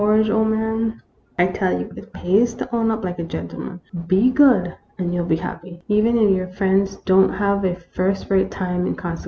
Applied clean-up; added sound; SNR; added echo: none; none; none; none.